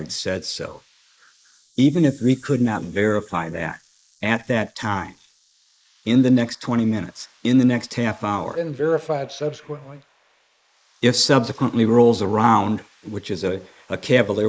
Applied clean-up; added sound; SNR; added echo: neural mask model Resemble Enhance denoiser.